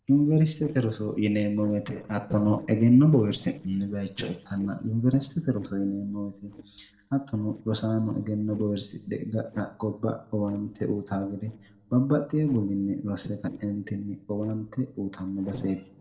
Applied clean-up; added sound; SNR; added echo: neural separator model SepFormer DNS4.